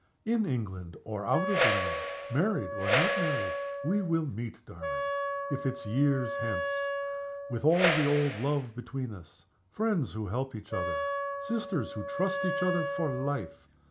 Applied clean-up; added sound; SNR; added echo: none; Whoosh, swoosh, swish + Wind instrument, woodwind instrument; 1 dB; none.